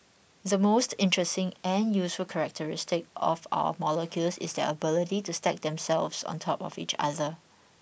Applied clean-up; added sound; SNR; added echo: none; none; none; none.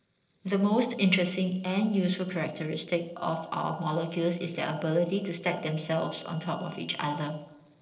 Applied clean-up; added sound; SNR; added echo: neural separator model SepFormer DNS4.